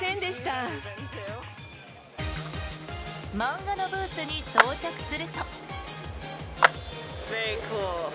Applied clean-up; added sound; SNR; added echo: none; Clapping; -4 dB; none.